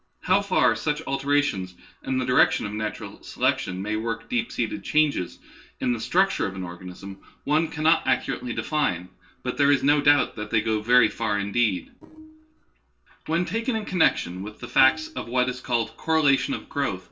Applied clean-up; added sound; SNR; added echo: neural separator model SepFormer DNS4.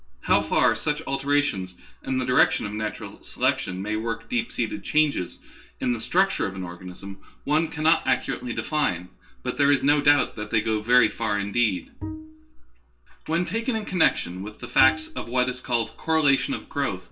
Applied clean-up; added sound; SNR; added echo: none; Bowed string instrument; 10 dB; reverberation time 0.2 s.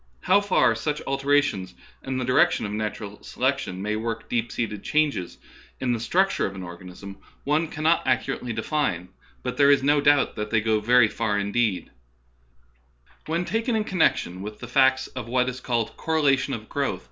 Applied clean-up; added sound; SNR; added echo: none; none; none; none.